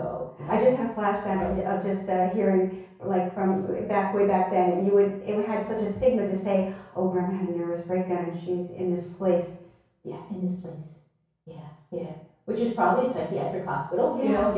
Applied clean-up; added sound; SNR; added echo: none; none; none; reverberation time 0.6 s.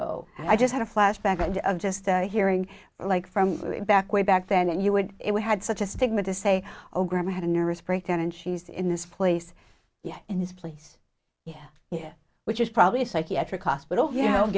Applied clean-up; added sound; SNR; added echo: none; none; none; none.